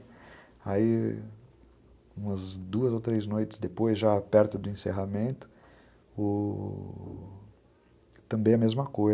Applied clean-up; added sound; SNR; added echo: none; none; none; none.